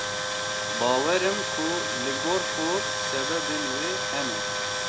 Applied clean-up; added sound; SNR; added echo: none; Tools; -2 dB; none.